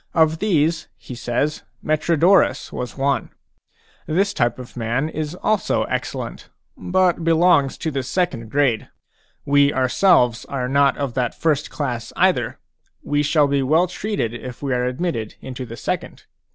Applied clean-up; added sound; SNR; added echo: none; none; none; none.